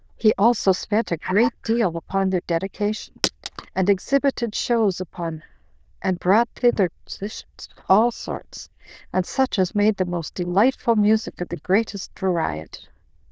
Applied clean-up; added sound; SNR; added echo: neural diffusion model UNIVERSE++.